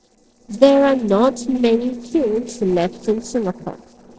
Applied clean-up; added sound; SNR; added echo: neural separator model SepFormer DNS4.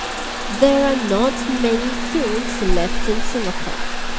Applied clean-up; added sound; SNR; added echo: none; Trickle, dribble / Bathtub (filling or washing) / Water tap, faucet; 0 dB; none.